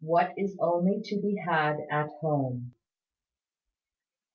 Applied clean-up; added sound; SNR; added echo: none; none; none; none.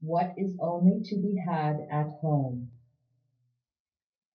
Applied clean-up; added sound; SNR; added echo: none; none; none; reverberation time 0.4 s.